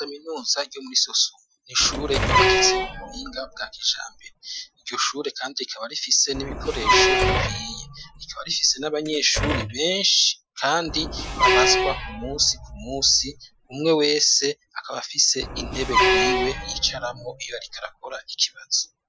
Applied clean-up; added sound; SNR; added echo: classical method Wiener filter.